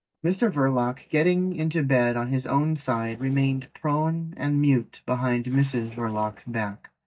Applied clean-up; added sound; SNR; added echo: neural mask model DeepFilterNet 3.